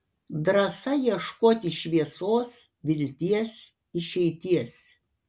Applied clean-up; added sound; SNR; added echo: none; none; none; none.